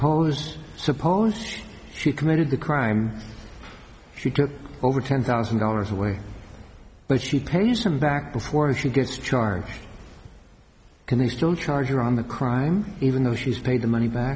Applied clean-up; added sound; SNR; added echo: none; none; none; none.